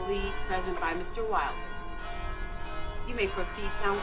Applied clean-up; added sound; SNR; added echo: none; Church bell; -2 dB; none.